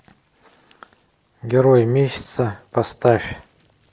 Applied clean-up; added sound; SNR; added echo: none; none; none; none.